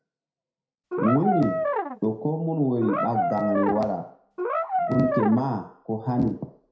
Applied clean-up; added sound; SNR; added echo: none; Brass instrument; 1 dB; reverberation time 0.5 s.